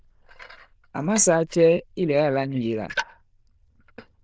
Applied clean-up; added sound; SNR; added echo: neural diffusion model UNIVERSE++.